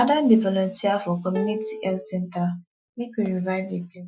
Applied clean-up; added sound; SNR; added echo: classical method Wiener filter.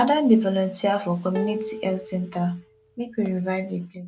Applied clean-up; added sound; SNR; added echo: none; Plucked string instrument; 12 dB; none.